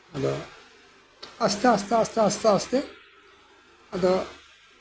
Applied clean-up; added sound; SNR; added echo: none; none; none; none.